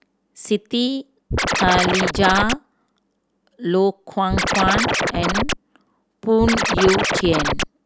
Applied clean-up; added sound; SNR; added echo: none; Scratching (performance technique); -1 dB; none.